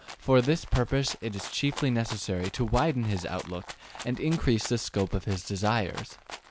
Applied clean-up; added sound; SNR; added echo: none; Rattle (instrument); 16 dB; none.